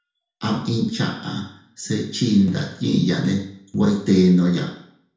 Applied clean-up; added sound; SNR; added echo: none; none; none; reverberation time 0.5 s.